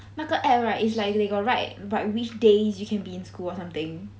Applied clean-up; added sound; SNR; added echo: none; none; none; none.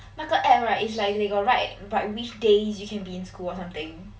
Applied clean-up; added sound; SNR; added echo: none; none; none; reverberation time 0.1 s.